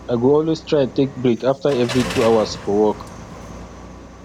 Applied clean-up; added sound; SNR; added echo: none; Car; 13 dB; none.